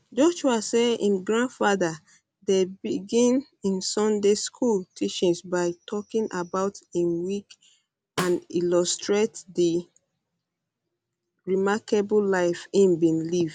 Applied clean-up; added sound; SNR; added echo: none; Snare drum; 12 dB; none.